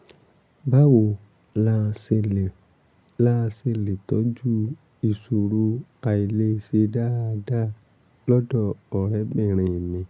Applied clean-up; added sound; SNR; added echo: none; none; none; none.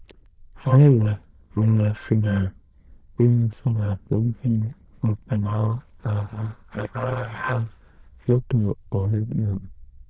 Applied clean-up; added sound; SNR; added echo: neural diffusion model UNIVERSE++.